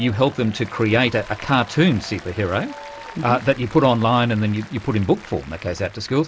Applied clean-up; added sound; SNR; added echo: none; Applause; 19 dB; none.